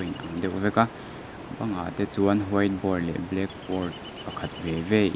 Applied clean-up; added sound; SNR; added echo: none; Ocean; 13 dB; none.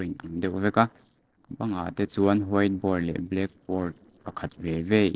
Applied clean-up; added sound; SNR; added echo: neural separator model SepFormer DNS4.